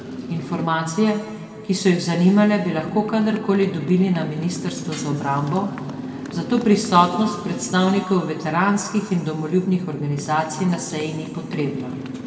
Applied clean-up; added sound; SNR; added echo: none; Motorcycle; 13 dB; reverberation time 1.8 s.